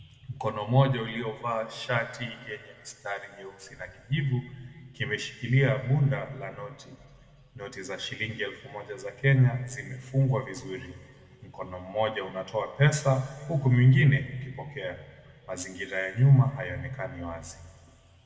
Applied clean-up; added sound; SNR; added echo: none; none; none; reverberation time 1.8 s.